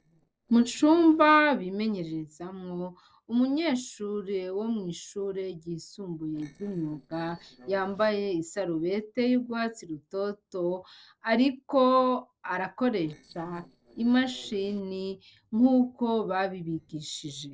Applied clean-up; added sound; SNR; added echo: neural separator model SepFormer DNS4.